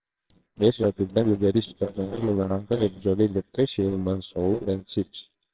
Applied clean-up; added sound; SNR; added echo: neural separator model SepFormer WHAMR!.